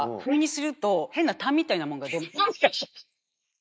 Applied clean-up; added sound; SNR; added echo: neural mask model Resemble Enhance denoiser.